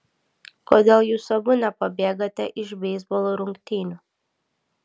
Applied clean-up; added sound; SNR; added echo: none; none; none; none.